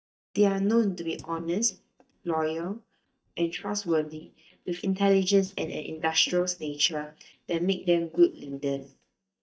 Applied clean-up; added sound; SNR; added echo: neural mask model DeepFilterNet 3.